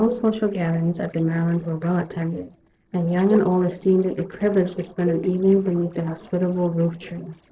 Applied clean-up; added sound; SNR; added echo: neural separator model SepFormer DNS4.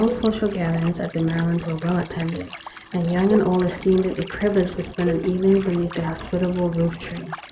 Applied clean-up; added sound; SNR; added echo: none; Cowbell + Liquid; 14 dB; none.